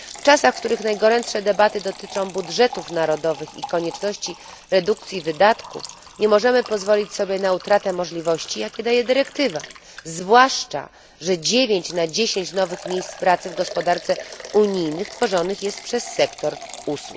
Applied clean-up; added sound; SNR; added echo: none; Liquid; 17 dB; none.